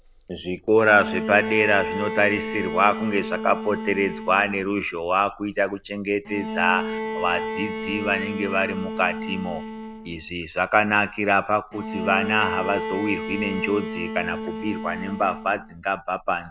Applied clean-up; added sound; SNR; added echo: none; Bowed string instrument; 8 dB; none.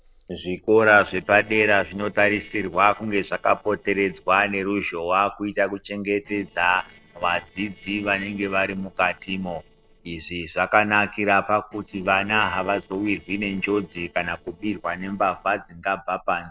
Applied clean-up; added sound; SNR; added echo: neural separator model SepFormer DNS4.